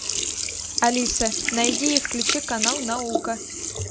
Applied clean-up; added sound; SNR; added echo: none; Sink (filling or washing); -1 dB; none.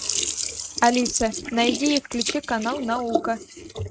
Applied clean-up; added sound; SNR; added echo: neural mask model RNNoise.